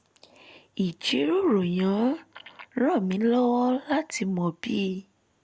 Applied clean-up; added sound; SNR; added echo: none; none; none; none.